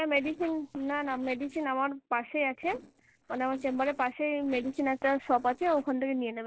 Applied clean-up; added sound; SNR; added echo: neural separator model SepFormer DNS4.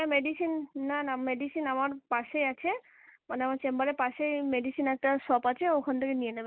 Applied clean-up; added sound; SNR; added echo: none; none; none; none.